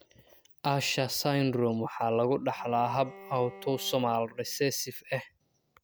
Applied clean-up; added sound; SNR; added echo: none; Bowed string instrument; 20 dB; none.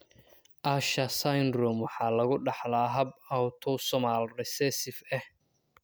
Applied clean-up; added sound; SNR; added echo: none; none; none; none.